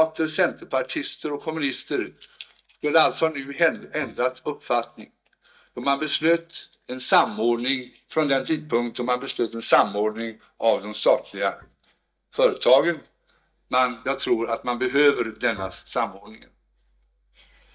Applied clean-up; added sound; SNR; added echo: neural mask model DeepFilterNet 3.